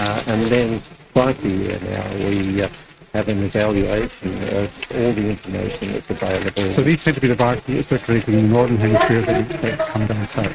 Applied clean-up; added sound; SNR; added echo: neural mask model RNNoise.